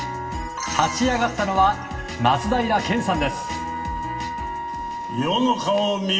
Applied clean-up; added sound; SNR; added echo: none; Wind instrument, woodwind instrument; 10 dB; reverberation time 2.4 s.